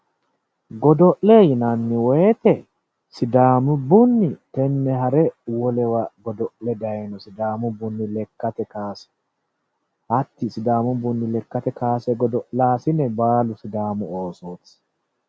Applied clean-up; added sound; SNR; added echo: none; none; none; none.